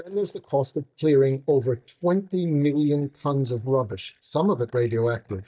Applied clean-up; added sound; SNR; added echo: neural mask model DeepFilterNet 3.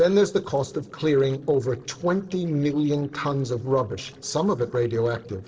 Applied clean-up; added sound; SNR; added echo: neural separator model SepFormer DNS4.